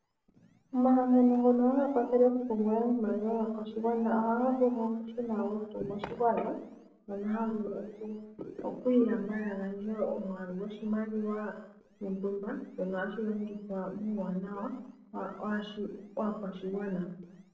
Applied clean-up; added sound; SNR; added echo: neural separator model SepFormer DNS4.